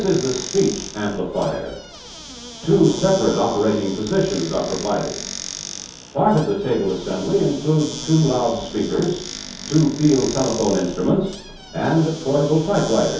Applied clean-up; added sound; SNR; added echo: none; Squeak / Cupboard open or close; 14 dB; reverberation time 0.6 s.